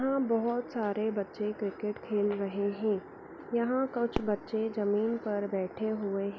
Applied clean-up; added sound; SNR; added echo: none; Fireworks; 17 dB; none.